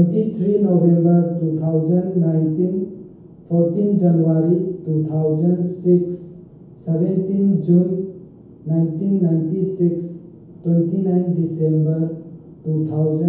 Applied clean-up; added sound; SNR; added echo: none; none; none; reverberation time 0.9 s.